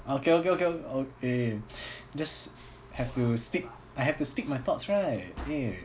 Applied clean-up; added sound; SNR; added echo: none; none; none; none.